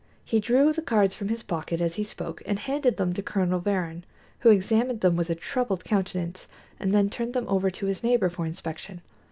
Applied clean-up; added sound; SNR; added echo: none; none; none; none.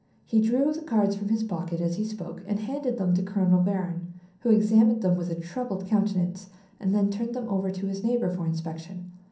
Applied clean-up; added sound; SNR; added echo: none; none; none; reverberation time 0.6 s.